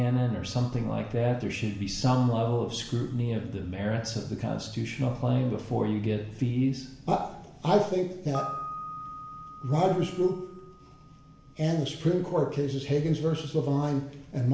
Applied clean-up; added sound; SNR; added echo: none; Piano; 19 dB; reverberation time 0.8 s.